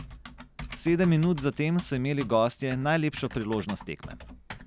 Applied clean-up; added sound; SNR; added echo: none; Typing; 16 dB; none.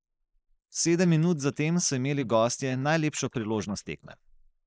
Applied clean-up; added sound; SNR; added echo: neural mask model Resemble Enhance denoiser.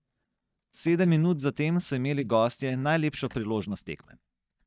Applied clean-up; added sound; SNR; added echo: neural mask model DeepFilterNet 3.